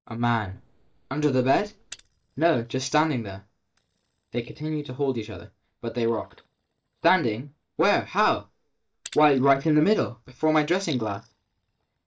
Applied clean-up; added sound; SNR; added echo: neural mask model DeepFilterNet 3.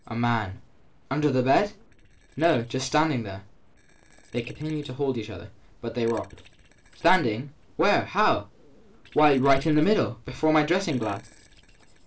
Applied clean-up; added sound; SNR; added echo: neural separator model SepFormer DNS4.